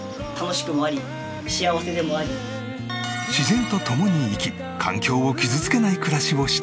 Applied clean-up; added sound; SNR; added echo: none; none; none; none.